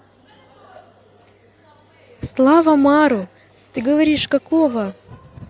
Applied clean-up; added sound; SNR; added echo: none; none; none; none.